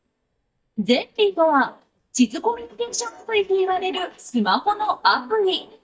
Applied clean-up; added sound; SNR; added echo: neural mask model DeepFilterNet 3.